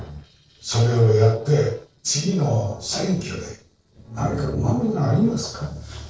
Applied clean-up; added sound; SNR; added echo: neural separator model SepFormer DNS4.